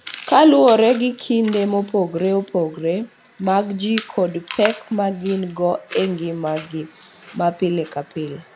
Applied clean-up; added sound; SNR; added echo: none; Chewing, mastication; 18 dB; none.